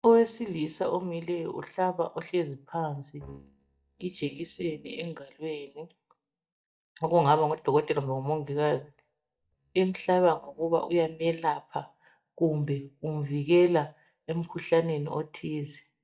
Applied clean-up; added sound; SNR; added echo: neural mask model DeepFilterNet 3.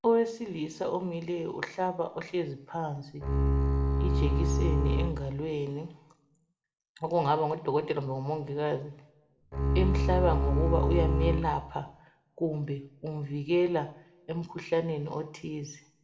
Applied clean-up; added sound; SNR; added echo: none; Bowed string instrument; -5 dB; reverberation time 0.6 s.